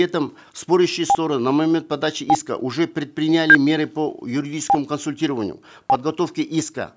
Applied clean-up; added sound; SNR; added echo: none; Stream; 4 dB; none.